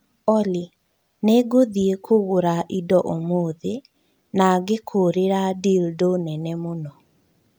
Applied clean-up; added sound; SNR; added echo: none; none; none; none.